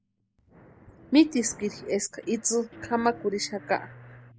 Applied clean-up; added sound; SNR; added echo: none; Breathing + Guitar; 20 dB; none.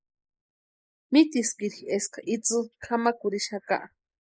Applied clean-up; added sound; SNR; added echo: neural mask model Resemble Enhance denoiser.